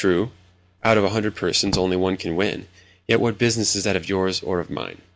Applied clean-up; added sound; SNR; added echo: none; Drawer open or close; 13 dB; none.